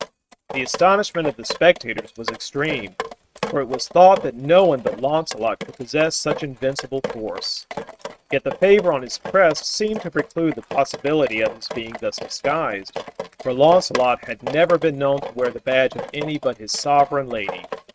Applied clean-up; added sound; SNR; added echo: neural mask model RNNoise.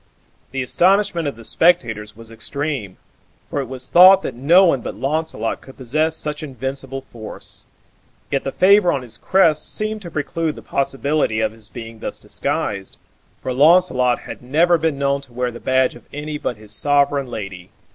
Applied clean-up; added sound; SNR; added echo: none; none; none; none.